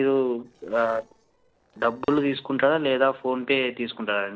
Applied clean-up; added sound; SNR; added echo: neural separator model SepFormer DNS4.